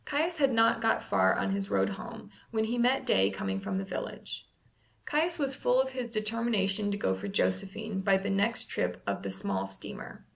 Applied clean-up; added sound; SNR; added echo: none; none; none; none.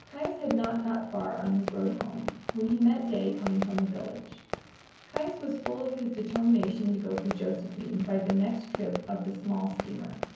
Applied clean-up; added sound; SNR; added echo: none; Fireworks; 10 dB; reverberation time 0.9 s.